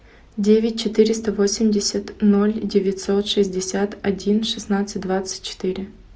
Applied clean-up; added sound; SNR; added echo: none; none; none; none.